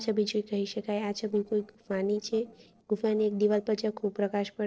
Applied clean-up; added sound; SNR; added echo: neural separator model SepFormer DNS4.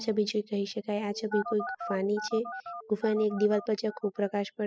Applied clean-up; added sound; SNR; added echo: classical method spectral subtraction.